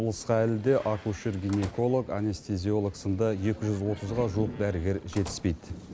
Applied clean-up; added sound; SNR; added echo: none; Slam + Thunder; 16 dB; none.